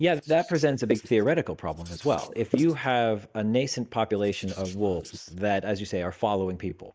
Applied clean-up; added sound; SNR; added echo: neural mask model Resemble Enhance denoiser.